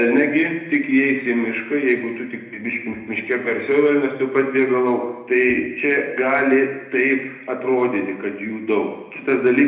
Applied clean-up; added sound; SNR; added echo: none; none; none; reverberation time 0.9 s.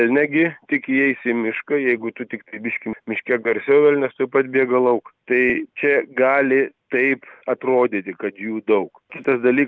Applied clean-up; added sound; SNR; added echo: none; none; none; none.